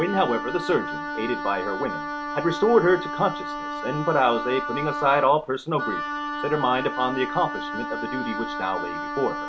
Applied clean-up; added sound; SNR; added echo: none; Wind instrument, woodwind instrument; 6 dB; none.